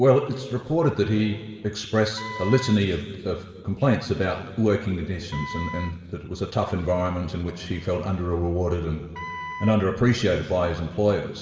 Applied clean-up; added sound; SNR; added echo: none; Wind instrument, woodwind instrument; 13 dB; reverberation time 2.2 s.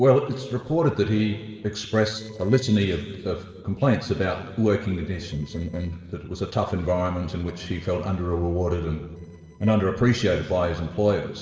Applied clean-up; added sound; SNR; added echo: neural separator model SepFormer DNS4.